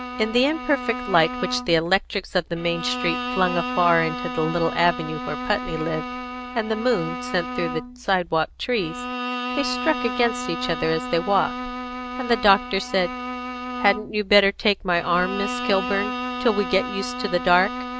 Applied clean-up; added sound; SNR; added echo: none; Bowed string instrument; 7 dB; none.